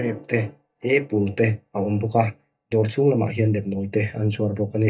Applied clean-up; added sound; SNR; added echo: neural mask model DeepFilterNet 3.